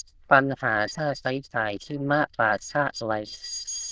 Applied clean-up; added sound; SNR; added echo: neural diffusion model UNIVERSE++.